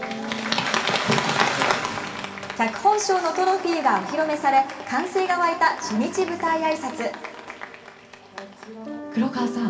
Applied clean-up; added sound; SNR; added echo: none; none; none; reverberation time 2.3 s.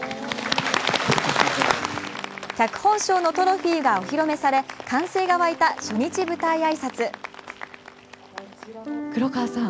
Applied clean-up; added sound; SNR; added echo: none; none; none; none.